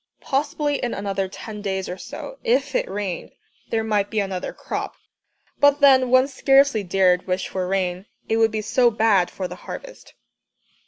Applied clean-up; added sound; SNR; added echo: none; none; none; none.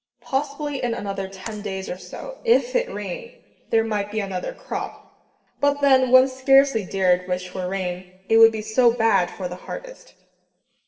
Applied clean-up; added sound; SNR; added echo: neural separator model SepFormer DNS4.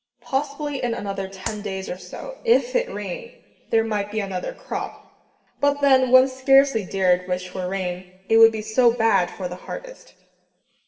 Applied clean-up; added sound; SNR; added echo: none; Clapping; 11 dB; reverberation time 1.6 s.